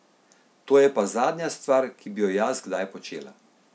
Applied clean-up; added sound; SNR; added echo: none; none; none; none.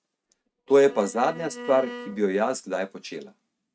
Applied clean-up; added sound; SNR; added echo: neural mask model RNNoise.